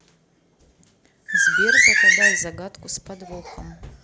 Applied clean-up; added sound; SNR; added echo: none; none; none; none.